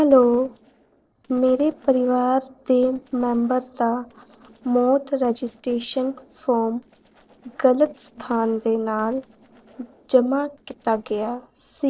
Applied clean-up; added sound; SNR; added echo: neural separator model SepFormer DNS4.